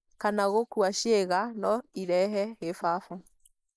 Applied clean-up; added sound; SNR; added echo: neural mask model Resemble Enhance denoiser.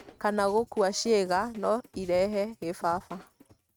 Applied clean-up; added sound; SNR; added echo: neural mask model RNNoise.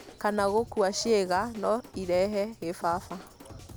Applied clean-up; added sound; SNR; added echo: none; Drum / Drum kit; 19 dB; none.